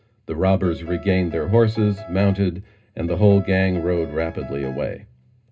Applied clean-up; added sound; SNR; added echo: none; Piano; 17 dB; reverberation time 0.2 s.